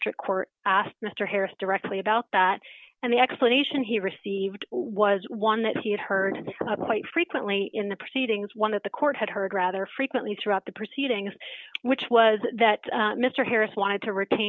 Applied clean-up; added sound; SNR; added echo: none; none; none; none.